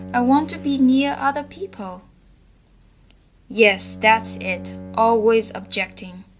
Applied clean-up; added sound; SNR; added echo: none; Bowed string instrument; 17 dB; none.